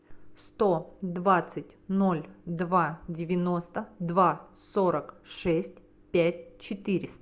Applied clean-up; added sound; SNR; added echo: none; none; none; none.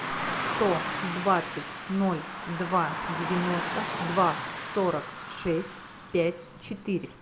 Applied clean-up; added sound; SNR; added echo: none; Car passing by / Traffic noise, roadway noise; 5 dB; none.